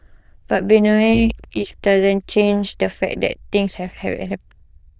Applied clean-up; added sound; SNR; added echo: neural diffusion model UNIVERSE++.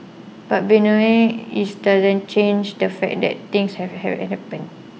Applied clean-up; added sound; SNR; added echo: none; none; none; none.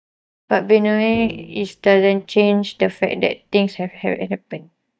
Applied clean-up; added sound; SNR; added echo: neural mask model DeepFilterNet 3.